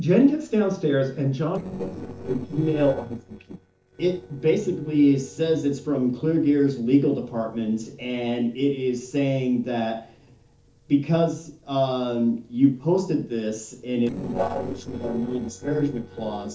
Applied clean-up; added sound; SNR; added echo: neural separator model SepFormer DNS4.